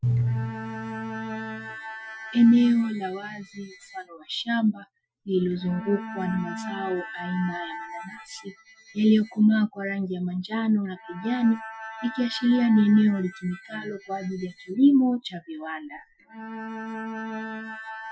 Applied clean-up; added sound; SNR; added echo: classical method Wiener filter.